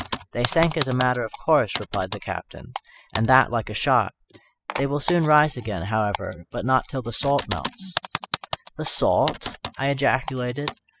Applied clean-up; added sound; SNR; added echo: classical method spectral subtraction.